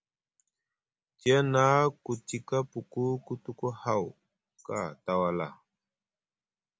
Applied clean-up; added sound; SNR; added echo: none; none; none; none.